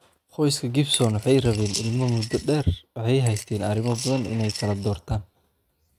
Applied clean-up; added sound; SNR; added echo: neural mask model RNNoise.